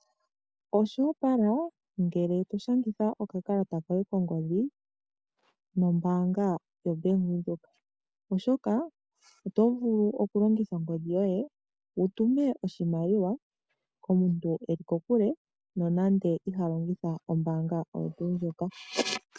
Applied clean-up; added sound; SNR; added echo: none; none; none; none.